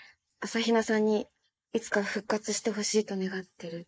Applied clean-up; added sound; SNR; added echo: neural mask model Resemble Enhance denoiser.